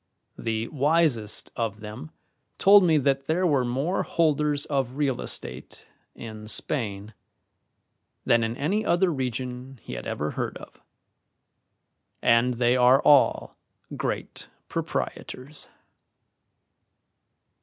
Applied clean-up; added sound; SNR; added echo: none; none; none; none.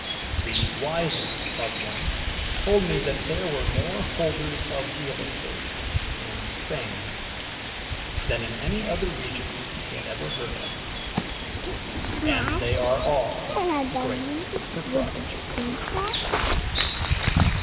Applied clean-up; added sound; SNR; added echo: none; Bird vocalization, bird call, bird song; -3 dB; reverberation time 1.9 s.